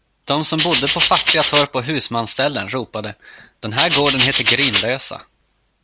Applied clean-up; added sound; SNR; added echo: none; Rattle (instrument); -3 dB; none.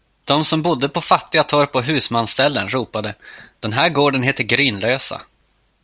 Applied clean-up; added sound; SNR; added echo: none; none; none; none.